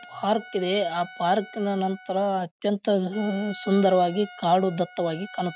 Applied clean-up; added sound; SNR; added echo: none; Trumpet; 19 dB; none.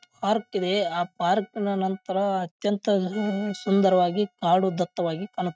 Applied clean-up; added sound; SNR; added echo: neural mask model RNNoise.